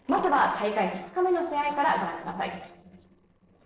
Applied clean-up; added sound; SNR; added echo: neural separator model SepFormer DNS4.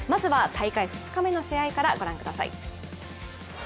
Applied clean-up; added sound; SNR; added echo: none; none; none; none.